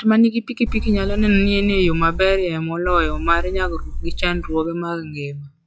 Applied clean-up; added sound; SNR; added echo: classical method log-MMSE.